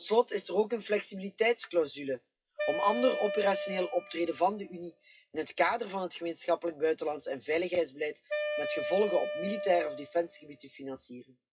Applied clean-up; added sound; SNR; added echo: classical method WPE with log-MMSE.